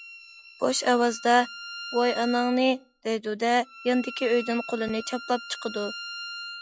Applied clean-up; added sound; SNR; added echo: classical method log-MMSE.